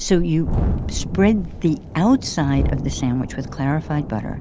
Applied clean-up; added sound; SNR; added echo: none; Thunderstorm; 5 dB; none.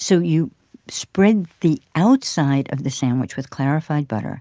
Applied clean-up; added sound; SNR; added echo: none; none; none; none.